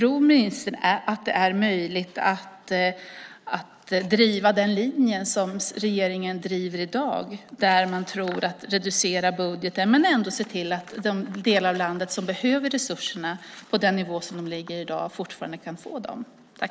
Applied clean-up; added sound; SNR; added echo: none; none; none; none.